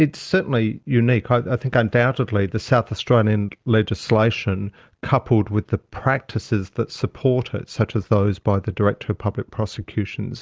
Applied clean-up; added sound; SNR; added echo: none; none; none; none.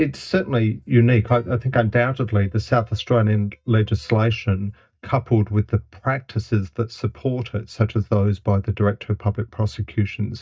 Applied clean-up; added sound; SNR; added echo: neural mask model DeepFilterNet 3.